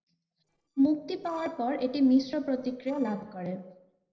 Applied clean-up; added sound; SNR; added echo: neural separator model SepFormer DNS4.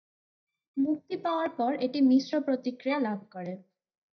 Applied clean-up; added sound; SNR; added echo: neural mask model DeepFilterNet 3.